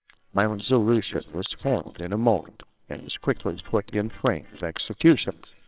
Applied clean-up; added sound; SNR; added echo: neural separator model SepFormer WHAMR!.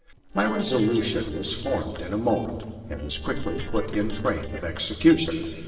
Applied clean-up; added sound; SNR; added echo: neural separator model SepFormer DNS4.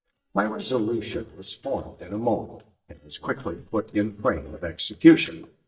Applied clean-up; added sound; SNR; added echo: neural mask model DeepFilterNet 3.